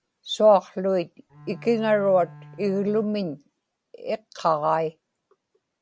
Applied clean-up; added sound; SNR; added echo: none; Bowed string instrument; 20 dB; none.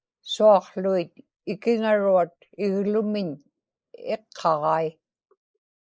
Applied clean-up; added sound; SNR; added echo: neural mask model Resemble Enhance denoiser.